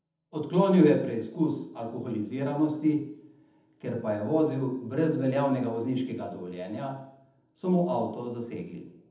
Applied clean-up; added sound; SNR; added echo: none; none; none; reverberation time 0.8 s.